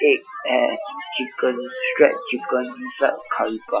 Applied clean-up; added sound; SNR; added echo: classical method Wiener filter.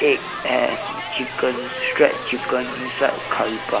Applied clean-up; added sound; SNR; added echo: none; Crowd; 8 dB; none.